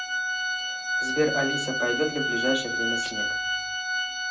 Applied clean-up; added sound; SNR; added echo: none; Organ; -2 dB; reverberation time 0.2 s.